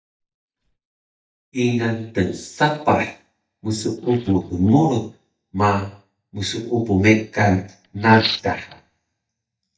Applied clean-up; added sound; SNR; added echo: neural mask model DeepFilterNet 3.